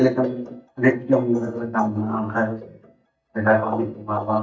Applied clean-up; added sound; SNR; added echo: neural mask model DeepFilterNet 3.